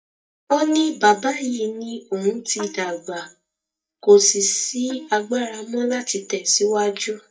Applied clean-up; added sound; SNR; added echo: neural mask model DeepFilterNet 3.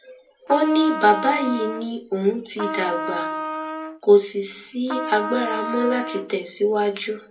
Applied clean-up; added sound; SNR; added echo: none; Trumpet; 8 dB; reverberation time 0.2 s.